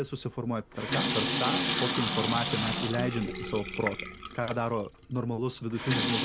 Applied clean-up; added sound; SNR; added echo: none; Sink (filling or washing) / Water tap, faucet; 1 dB; none.